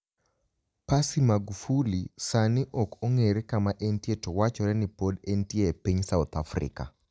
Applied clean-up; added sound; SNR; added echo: none; none; none; none.